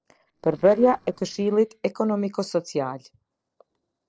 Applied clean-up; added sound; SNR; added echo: neural separator model SepFormer DNS4.